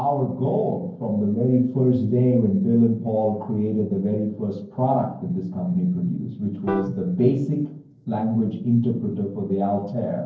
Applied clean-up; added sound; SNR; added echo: neural separator model SepFormer DNS4.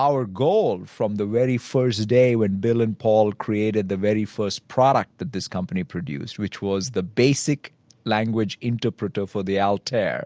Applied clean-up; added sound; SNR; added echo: none; none; none; none.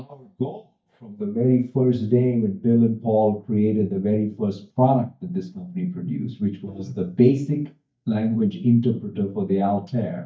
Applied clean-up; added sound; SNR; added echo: neural mask model DeepFilterNet 3.